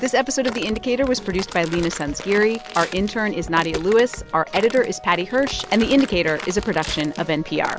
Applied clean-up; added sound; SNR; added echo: none; Walk, footsteps; 15 dB; none.